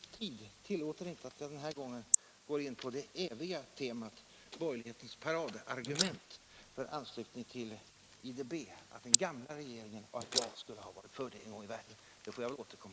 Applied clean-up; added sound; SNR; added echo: neural mask model Resemble Enhance denoiser.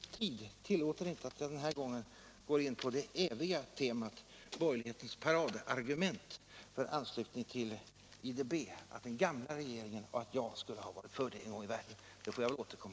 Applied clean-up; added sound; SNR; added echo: none; none; none; none.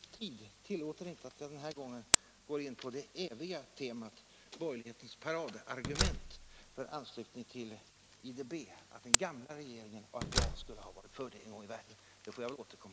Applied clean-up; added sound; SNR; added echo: none; Camera + Slam; -4 dB; none.